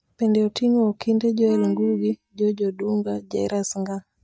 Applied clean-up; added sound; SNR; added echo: neural mask model DeepFilterNet 3.